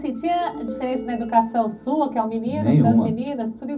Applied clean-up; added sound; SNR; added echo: none; Ringtone; 16 dB; reverberation time 0.4 s.